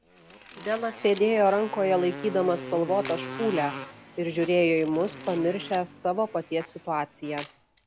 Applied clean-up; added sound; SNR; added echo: none; Motorcycle + Camera; 13 dB; none.